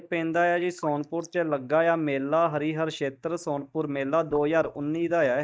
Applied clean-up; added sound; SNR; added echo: neural mask model DeepFilterNet 3.